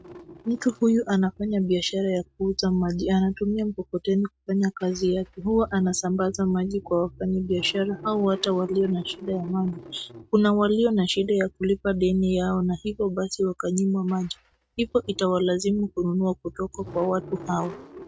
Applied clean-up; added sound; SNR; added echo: neural mask model RNNoise.